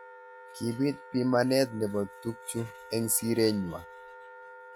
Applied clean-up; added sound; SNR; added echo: none; Wind instrument, woodwind instrument; 17 dB; none.